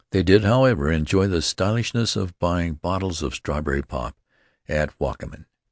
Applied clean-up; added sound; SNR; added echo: none; none; none; none.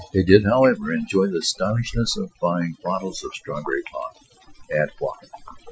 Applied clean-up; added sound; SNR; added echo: classical method Wiener filter.